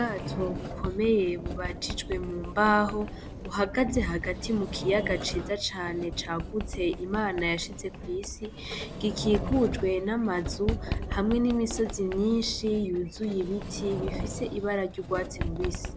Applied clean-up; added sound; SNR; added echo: none; Sliding door; 7 dB; none.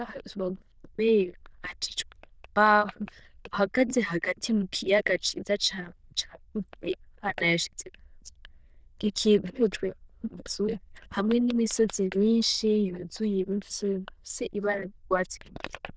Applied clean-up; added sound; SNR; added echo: neural diffusion model UNIVERSE++.